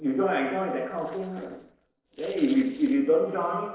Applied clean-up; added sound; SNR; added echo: neural separator model SepFormer DNS4.